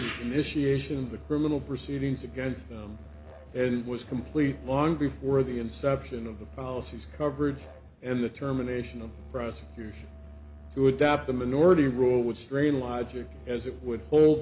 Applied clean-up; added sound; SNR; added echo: none; Musical instrument; 18 dB; none.